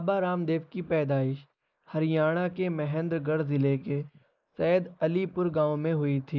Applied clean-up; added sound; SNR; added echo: neural mask model Resemble Enhance denoiser.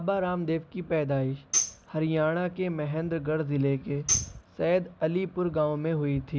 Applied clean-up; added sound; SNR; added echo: none; Tambourine; 5 dB; none.